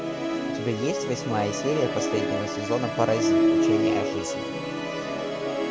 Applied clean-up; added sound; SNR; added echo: none; Musical instrument; -4 dB; none.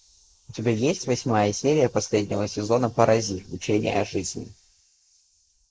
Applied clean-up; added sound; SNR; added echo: neural mask model Resemble Enhance denoiser.